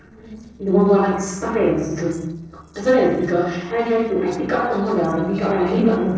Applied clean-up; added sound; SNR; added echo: neural separator model SepFormer DNS4.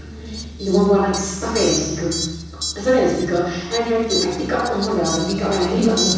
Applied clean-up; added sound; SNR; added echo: none; Fowl; 10 dB; reverberation time 1.1 s.